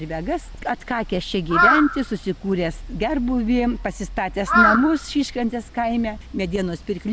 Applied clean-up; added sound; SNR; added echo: none; Crow; 0 dB; none.